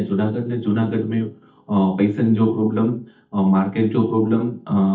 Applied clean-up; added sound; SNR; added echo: neural mask model DeepFilterNet 3.